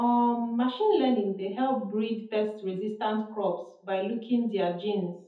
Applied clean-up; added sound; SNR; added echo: none; none; none; reverberation time 0.5 s.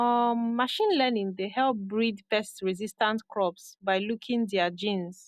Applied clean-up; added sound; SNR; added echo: none; none; none; none.